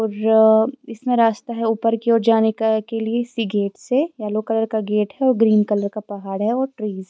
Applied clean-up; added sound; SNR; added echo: none; none; none; none.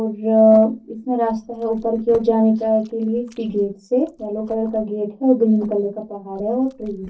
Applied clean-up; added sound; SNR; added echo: neural separator model SepFormer DNS4.